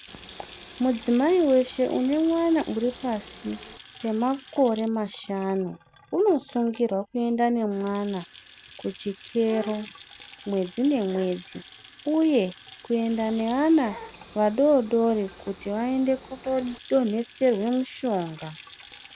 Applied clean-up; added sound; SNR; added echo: none; Train + Sink (filling or washing) / Water tap, faucet / Splash, splatter; 15 dB; none.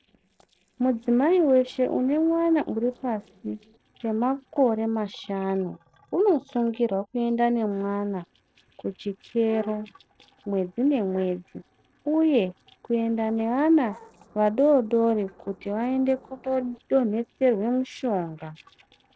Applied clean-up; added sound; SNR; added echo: neural separator model SepFormer DNS4.